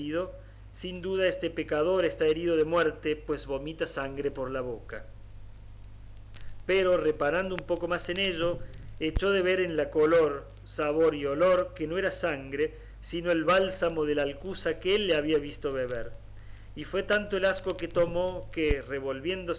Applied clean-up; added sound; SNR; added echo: none; Crackle; 13 dB; none.